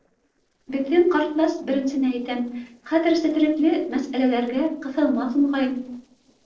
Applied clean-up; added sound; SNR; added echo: neural separator model SepFormer DNS4.